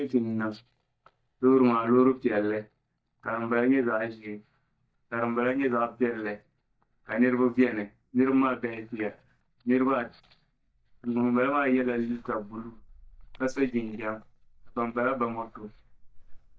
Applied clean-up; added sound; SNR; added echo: neural mask model DeepFilterNet 3.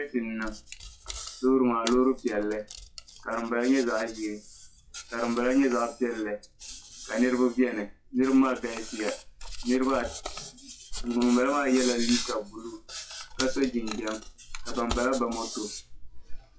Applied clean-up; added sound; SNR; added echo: classical method WPE with log-MMSE.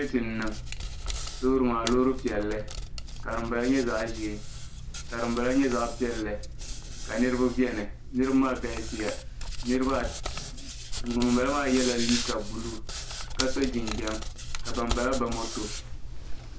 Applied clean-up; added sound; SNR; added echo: none; Hands; 4 dB; reverberation time 0.3 s.